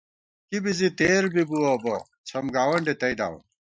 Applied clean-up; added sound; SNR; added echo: classical method Wiener filter.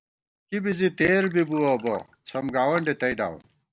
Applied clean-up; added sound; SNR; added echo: none; Drip; 20 dB; none.